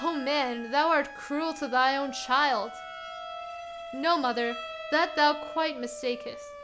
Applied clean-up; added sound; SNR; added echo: none; Siren + Bowed string instrument; 12 dB; none.